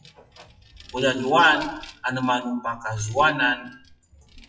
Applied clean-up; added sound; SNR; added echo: classical method WPE with log-MMSE.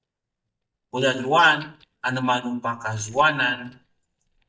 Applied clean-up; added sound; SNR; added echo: neural mask model DeepFilterNet 3.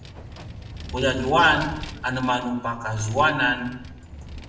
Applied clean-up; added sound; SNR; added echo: none; Vehicle; 13 dB; reverberation time 0.7 s.